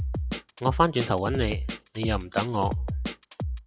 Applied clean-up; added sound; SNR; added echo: classical method log-MMSE.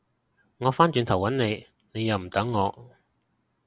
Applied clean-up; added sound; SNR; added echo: none; none; none; none.